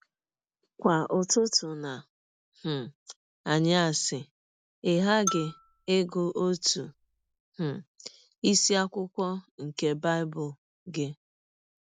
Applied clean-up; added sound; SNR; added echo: none; Marimba, xylophone; 10 dB; none.